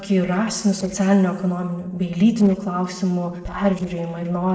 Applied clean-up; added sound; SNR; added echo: neural separator model SepFormer DNS4.